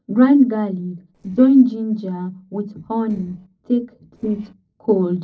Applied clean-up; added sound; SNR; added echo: neural separator model SepFormer DNS4.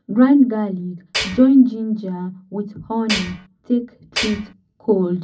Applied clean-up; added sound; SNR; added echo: none; Tools; 6 dB; reverberation time 0.4 s.